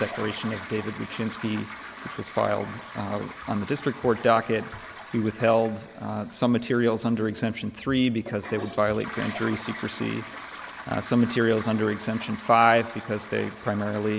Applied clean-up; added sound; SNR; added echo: none; Toilet flush; 14 dB; none.